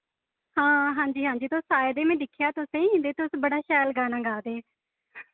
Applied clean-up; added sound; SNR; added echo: none; none; none; none.